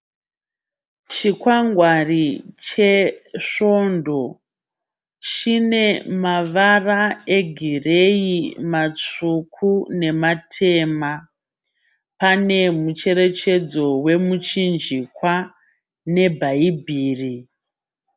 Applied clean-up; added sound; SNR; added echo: none; none; none; none.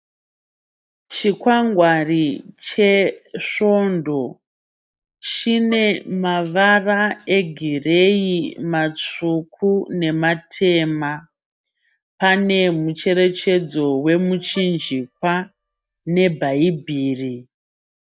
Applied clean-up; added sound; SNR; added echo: neural mask model DeepFilterNet 3.